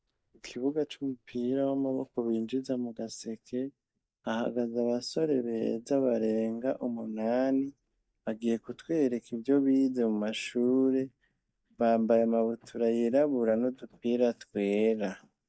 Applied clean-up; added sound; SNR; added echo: neural mask model DeepFilterNet 3.